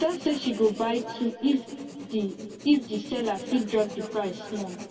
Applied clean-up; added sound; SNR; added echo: none; Writing; 16 dB; reverberation time 2.5 s.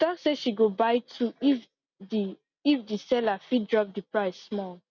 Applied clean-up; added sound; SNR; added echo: none; none; none; none.